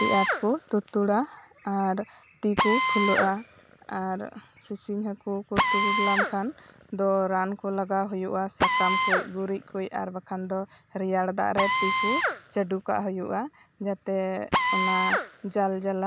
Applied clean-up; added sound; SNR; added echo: none; Drill; 1 dB; none.